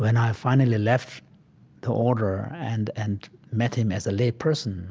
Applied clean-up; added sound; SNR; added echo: none; none; none; none.